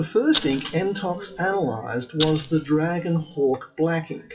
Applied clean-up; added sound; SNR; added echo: classical method WPE with log-MMSE.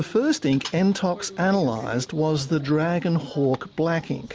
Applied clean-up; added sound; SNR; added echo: none; none; none; none.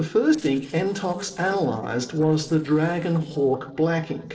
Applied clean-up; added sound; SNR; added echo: neural separator model SepFormer DNS4.